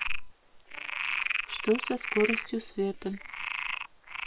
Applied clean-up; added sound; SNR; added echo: neural separator model SepFormer WHAM!.